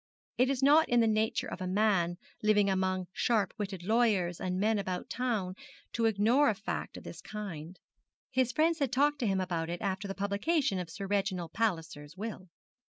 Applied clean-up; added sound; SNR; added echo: none; none; none; none.